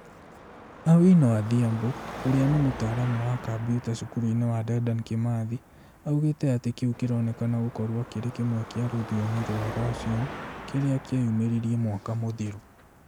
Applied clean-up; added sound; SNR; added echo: none; Car passing by / Traffic noise, roadway noise / Engine; 14 dB; none.